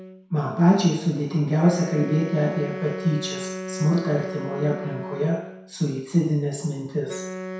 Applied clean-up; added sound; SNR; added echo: none; Wind instrument, woodwind instrument; 11 dB; reverberation time 0.7 s.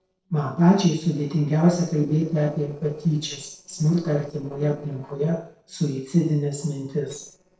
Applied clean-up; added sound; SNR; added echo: neural separator model SepFormer DNS4.